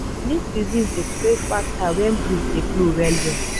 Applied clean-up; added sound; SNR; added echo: none; Train; 2 dB; none.